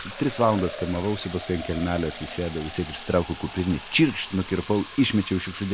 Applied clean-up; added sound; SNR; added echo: none; Fill (with liquid); 12 dB; none.